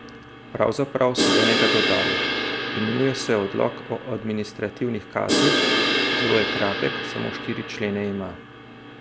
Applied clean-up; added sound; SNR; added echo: none; Crash cymbal; -1 dB; none.